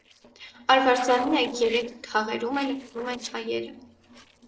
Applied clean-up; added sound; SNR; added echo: neural separator model SepFormer DNS4.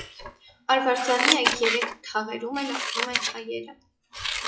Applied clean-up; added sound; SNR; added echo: classical method WPE with log-MMSE.